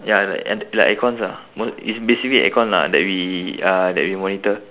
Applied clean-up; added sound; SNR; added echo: none; none; none; none.